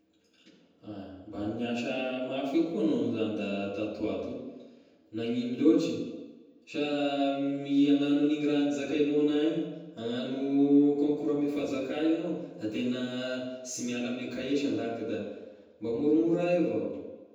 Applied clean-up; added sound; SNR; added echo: none; none; none; reverberation time 1.1 s.